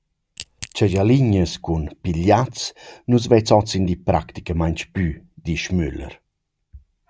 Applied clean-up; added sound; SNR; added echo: none; Crack / Crushing; 19 dB; none.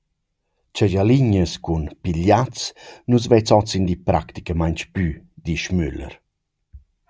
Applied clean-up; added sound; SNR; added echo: none; none; none; none.